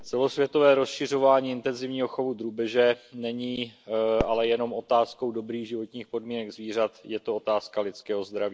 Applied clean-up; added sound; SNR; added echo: none; Fireworks; 15 dB; none.